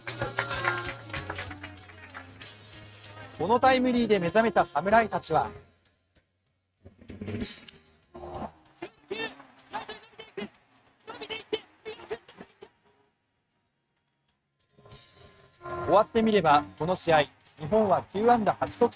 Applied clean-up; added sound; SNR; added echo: neural mask model RNNoise.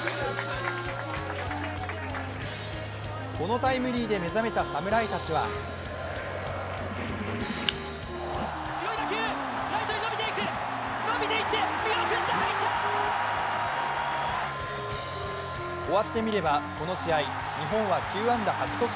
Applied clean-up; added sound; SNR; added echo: none; Wind instrument, woodwind instrument; 14 dB; none.